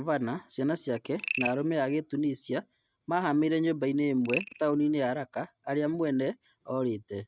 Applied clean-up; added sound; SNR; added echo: neural mask model RNNoise.